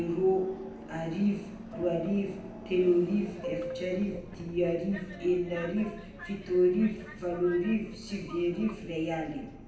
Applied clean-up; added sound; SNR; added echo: none; Subway, metro, underground; 13 dB; reverberation time 0.9 s.